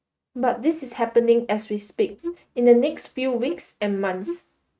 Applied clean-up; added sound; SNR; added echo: neural mask model RNNoise.